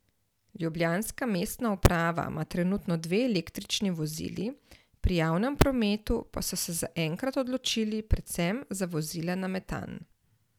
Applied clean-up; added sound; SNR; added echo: none; none; none; none.